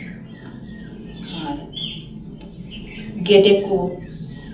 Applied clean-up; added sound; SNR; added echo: none; none; none; reverberation time 0.7 s.